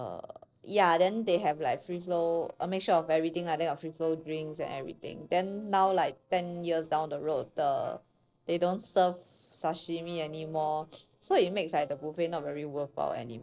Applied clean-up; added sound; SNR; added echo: neural separator model SepFormer DNS4.